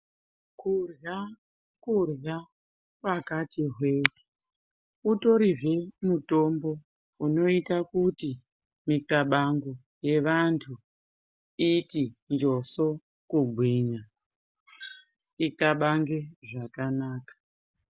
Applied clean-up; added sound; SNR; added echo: none; none; none; none.